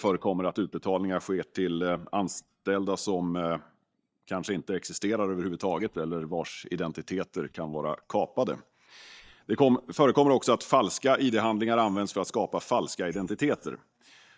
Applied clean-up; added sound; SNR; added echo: neural mask model DeepFilterNet 3.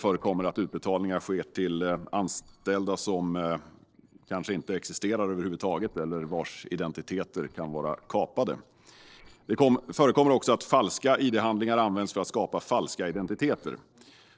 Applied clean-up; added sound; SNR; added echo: neural separator model SepFormer DNS4.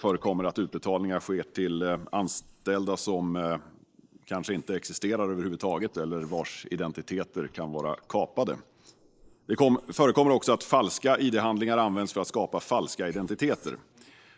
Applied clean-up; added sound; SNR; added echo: neural mask model Resemble Enhance denoiser.